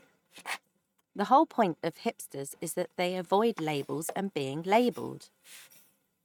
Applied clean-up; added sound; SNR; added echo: neural mask model RNNoise.